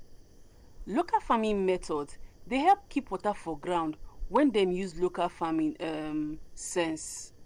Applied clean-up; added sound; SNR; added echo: none; Fire; 15 dB; none.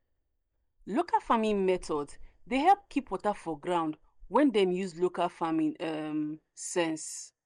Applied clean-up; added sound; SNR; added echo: neural mask model DeepFilterNet 3.